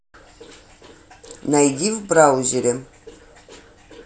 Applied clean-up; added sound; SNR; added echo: none; none; none; none.